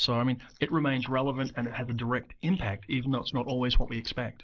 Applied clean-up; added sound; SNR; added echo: neural mask model Resemble Enhance denoiser.